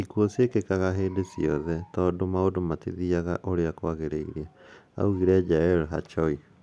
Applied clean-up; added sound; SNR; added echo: none; none; none; none.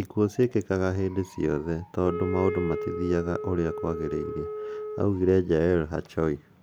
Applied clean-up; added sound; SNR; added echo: none; Wind instrument, woodwind instrument; 7 dB; none.